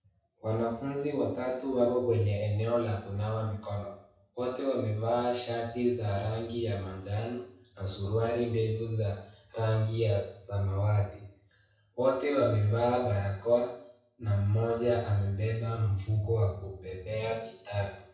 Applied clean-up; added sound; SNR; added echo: none; none; none; reverberation time 0.6 s.